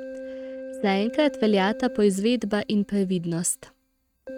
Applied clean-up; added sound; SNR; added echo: neural mask model RNNoise.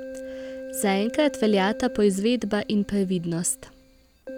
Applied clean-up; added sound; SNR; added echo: none; Keyboard (musical); 13 dB; none.